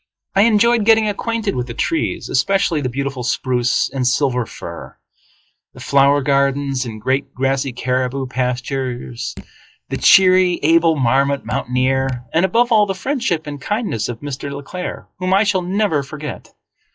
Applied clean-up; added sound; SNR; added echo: classical method log-MMSE.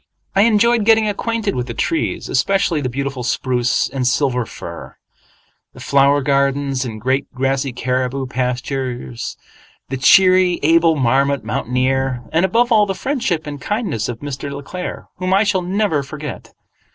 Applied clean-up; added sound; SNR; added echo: none; none; none; none.